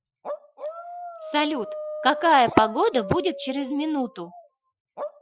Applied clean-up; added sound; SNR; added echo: classical method Wiener filter.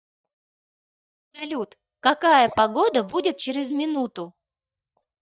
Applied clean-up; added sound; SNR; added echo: neural mask model DeepFilterNet 3.